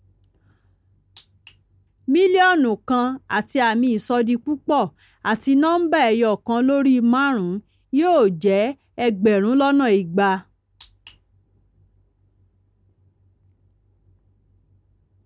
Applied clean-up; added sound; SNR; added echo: none; none; none; none.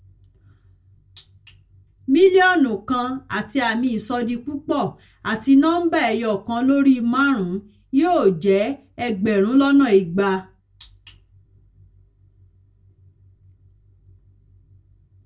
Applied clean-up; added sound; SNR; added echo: none; none; none; reverberation time 0.1 s.